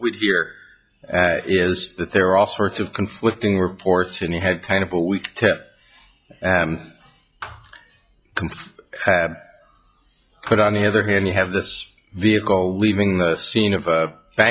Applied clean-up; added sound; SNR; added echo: classical method log-MMSE.